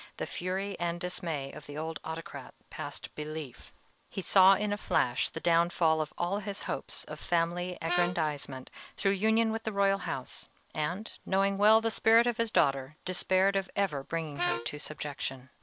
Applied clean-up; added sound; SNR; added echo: none; Harmonica; 4 dB; none.